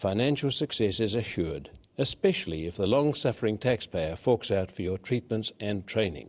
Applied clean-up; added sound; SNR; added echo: none; none; none; none.